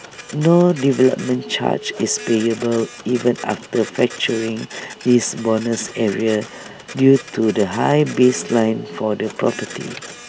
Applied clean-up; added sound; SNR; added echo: none; Telephone + Printer; 17 dB; none.